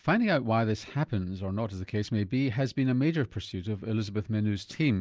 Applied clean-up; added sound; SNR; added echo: none; none; none; none.